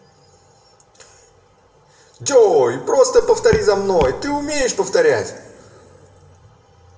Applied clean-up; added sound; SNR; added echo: none; Raindrop / Drip; 9 dB; reverberation time 2.8 s.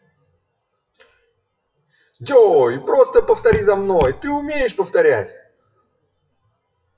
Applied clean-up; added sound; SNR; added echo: classical method WPE with log-MMSE.